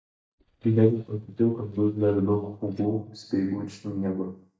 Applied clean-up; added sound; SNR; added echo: neural mask model DeepFilterNet 3.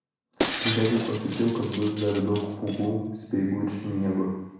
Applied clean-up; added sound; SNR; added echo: none; Shatter; 6 dB; reverberation time 1.1 s.